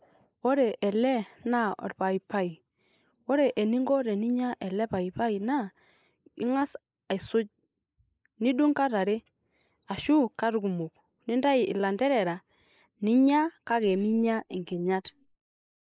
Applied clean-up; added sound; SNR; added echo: neural mask model Resemble Enhance denoiser.